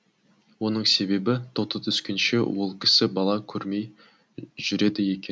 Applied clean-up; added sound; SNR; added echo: none; none; none; none.